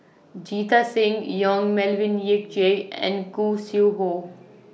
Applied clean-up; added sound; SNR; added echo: none; none; none; none.